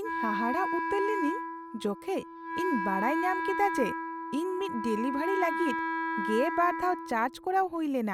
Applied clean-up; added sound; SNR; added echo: none; Wind instrument, woodwind instrument; 3 dB; none.